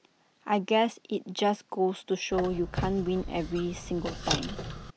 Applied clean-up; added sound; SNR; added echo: none; Squeak; 6 dB; none.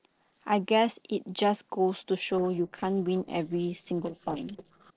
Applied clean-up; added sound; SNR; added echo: neural separator model SepFormer DNS4.